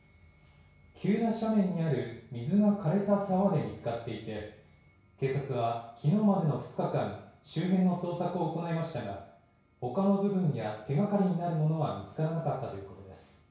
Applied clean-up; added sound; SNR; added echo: none; none; none; reverberation time 0.6 s.